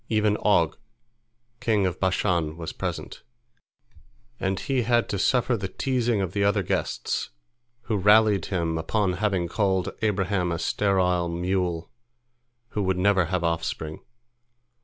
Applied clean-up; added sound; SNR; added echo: none; none; none; none.